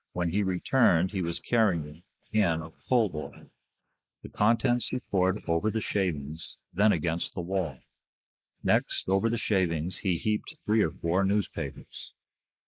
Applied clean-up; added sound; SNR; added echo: neural mask model Resemble Enhance denoiser.